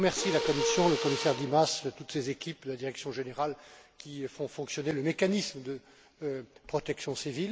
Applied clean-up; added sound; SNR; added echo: none; Mechanisms; 4 dB; none.